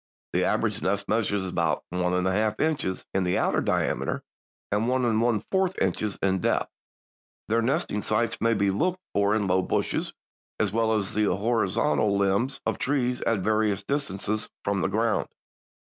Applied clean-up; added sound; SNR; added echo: none; none; none; none.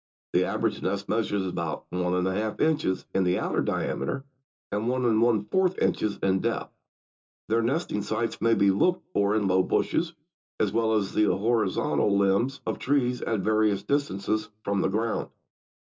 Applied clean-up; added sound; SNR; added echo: none; none; none; reverberation time 0.2 s.